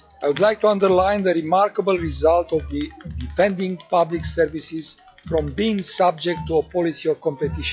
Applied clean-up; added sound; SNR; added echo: classical method log-MMSE.